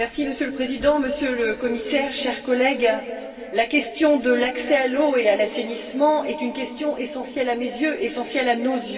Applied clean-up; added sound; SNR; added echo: none; none; none; reverberation time 3.0 s.